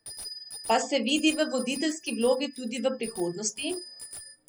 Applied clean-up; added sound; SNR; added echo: none; Bicycle bell; 14 dB; none.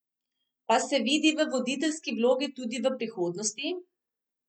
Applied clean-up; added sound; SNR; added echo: none; none; none; none.